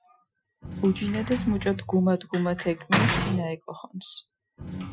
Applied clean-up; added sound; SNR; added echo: classical method Wiener filter.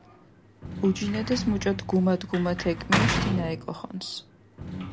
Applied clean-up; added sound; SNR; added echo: none; Sliding door / Slam; 4 dB; none.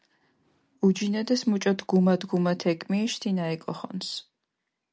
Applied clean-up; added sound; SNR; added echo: none; none; none; none.